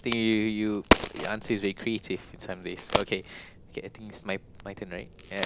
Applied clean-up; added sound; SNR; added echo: none; Crack; 0 dB; none.